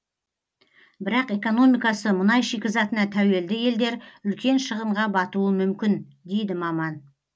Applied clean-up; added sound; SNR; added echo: none; none; none; none.